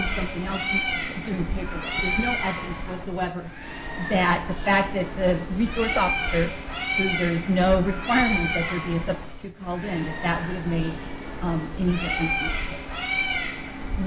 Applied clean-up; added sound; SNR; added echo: none; Bird; 2 dB; none.